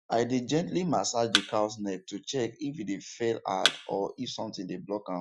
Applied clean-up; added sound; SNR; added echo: classical method Wiener filter.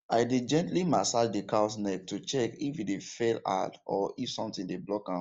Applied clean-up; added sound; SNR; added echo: none; none; none; none.